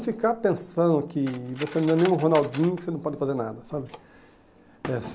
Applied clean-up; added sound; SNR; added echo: none; Cutlery, silverware; 18 dB; none.